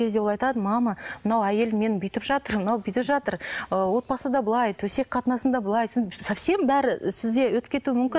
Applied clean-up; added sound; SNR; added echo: none; none; none; none.